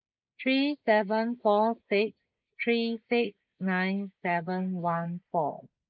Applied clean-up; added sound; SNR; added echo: neural mask model Resemble Enhance denoiser.